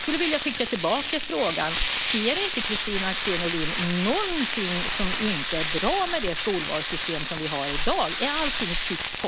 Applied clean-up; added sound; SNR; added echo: none; Frying (food); -4 dB; none.